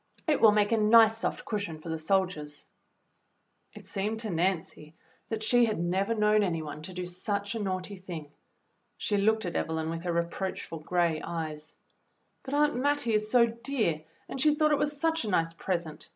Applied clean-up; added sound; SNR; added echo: none; none; none; none.